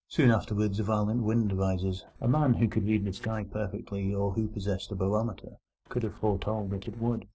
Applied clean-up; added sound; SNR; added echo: neural separator model SepFormer DNS4.